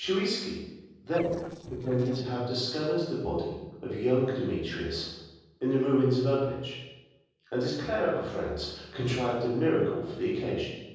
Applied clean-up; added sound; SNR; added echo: neural separator model SepFormer DNS4.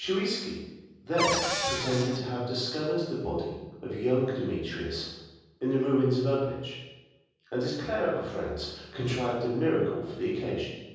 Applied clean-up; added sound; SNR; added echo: none; Cupboard open or close / Door; 1 dB; reverberation time 1.3 s.